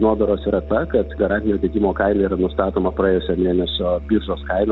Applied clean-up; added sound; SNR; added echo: none; Musical instrument; 13 dB; none.